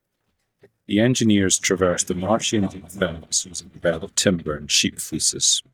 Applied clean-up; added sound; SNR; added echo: neural mask model DeepFilterNet 3.